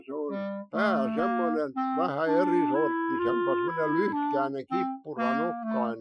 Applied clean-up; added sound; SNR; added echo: classical method Wiener filter.